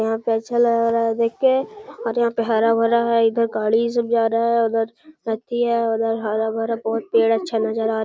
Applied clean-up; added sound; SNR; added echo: none; none; none; none.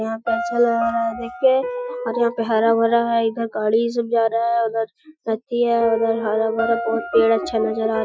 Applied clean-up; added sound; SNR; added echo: classical method Wiener filter.